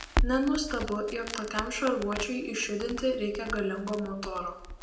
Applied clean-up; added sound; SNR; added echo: none; Crackle; 5 dB; reverberation time 0.7 s.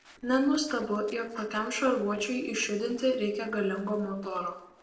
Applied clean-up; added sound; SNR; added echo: neural separator model SepFormer DNS4.